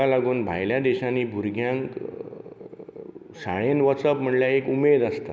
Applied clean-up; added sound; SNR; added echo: none; none; none; none.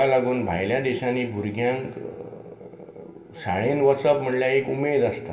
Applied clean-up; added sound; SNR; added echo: none; none; none; reverberation time 0.2 s.